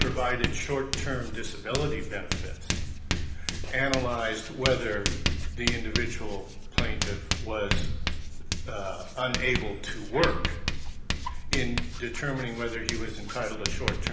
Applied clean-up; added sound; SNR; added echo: none; Writing; -2 dB; reverberation time 1.0 s.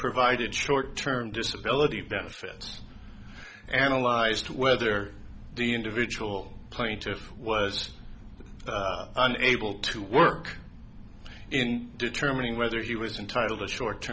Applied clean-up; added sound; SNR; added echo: none; none; none; none.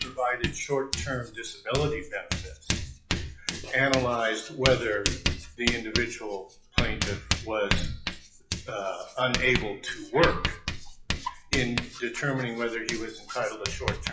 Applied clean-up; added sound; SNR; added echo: classical method WPE with log-MMSE.